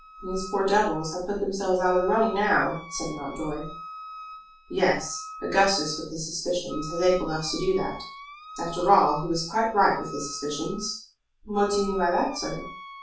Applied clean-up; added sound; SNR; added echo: none; Wind instrument, woodwind instrument; 15 dB; reverberation time 0.3 s.